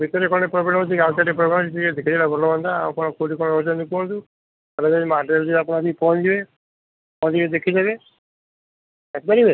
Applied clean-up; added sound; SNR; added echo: none; none; none; none.